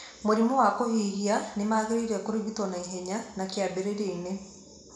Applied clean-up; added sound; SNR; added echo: none; none; none; reverberation time 0.8 s.